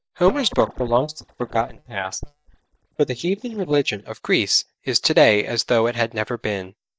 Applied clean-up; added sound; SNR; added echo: neural mask model DeepFilterNet 3.